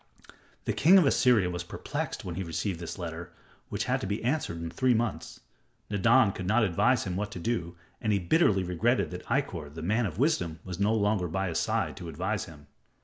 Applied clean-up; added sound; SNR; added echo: none; none; none; none.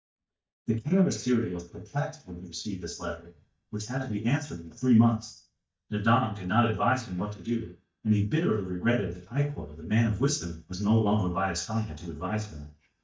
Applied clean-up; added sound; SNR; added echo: neural mask model DeepFilterNet 3.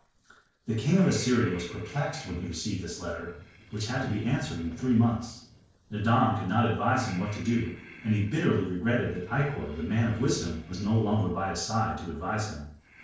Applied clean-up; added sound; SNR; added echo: neural separator model SepFormer DNS4.